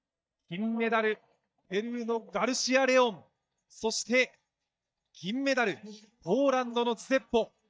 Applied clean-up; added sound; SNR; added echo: neural mask model DeepFilterNet 3.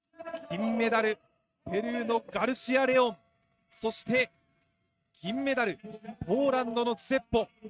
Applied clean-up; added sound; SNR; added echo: neural mask model RNNoise.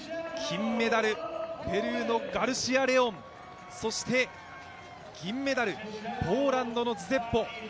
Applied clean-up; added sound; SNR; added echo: none; none; none; none.